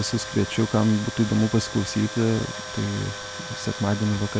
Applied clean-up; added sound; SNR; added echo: none; Tools; 11 dB; none.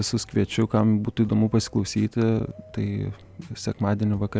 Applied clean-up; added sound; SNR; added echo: none; none; none; none.